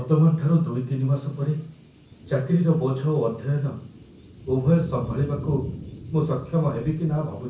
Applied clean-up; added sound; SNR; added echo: none; Thunder / Cricket; 14 dB; reverberation time 0.6 s.